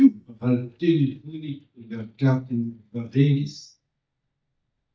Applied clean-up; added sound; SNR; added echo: neural mask model DeepFilterNet 3.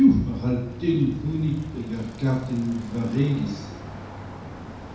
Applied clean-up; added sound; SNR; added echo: none; Bicycle; 13 dB; reverberation time 0.8 s.